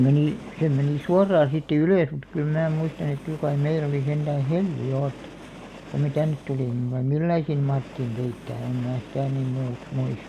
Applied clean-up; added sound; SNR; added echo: none; Train; 18 dB; none.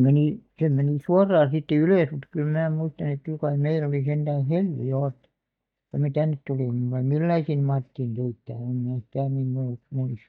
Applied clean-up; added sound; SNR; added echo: neural mask model DeepFilterNet 3.